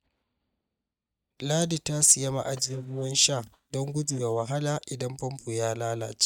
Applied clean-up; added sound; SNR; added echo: neural mask model DeepFilterNet 3.